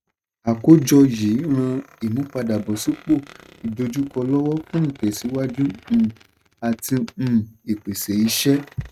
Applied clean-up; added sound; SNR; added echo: neural mask model RNNoise.